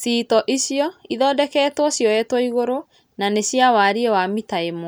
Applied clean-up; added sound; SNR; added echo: none; none; none; none.